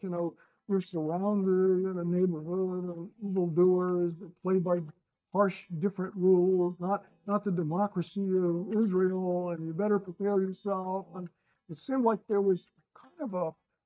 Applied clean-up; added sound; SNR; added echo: neural mask model DeepFilterNet 3.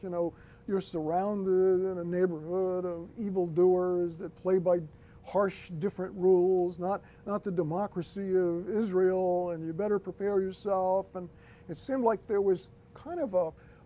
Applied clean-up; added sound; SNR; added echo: none; none; none; none.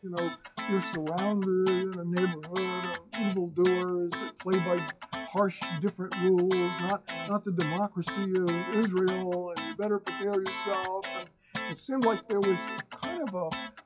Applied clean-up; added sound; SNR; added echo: classical method WPE with log-MMSE.